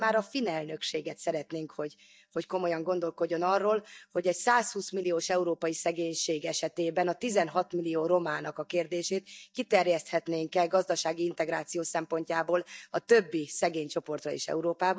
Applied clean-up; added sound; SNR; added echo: neural mask model DeepFilterNet 3.